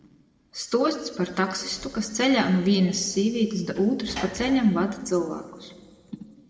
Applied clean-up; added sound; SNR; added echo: neural separator model SepFormer DNS4.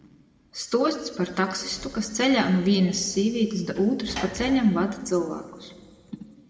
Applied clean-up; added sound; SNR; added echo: none; Sliding door / Slam; 19 dB; reverberation time 1.8 s.